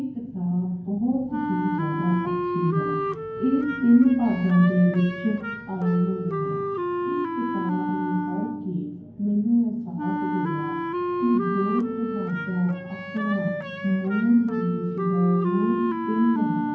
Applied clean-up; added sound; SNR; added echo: none; Wind instrument, woodwind instrument; 5 dB; reverberation time 0.9 s.